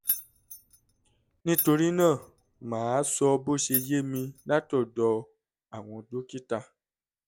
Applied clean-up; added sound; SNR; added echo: none; Keys jangling; 8 dB; none.